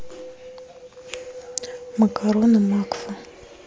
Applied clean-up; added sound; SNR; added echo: none; Wind; 15 dB; none.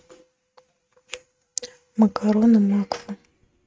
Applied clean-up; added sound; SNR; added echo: neural mask model RNNoise.